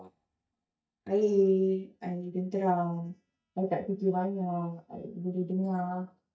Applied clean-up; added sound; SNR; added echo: neural mask model DeepFilterNet 3.